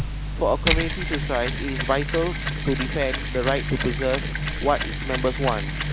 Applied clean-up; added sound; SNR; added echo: none; Mechanisms; 0 dB; none.